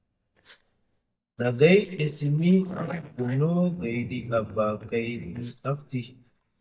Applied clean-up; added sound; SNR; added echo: neural mask model DeepFilterNet 3.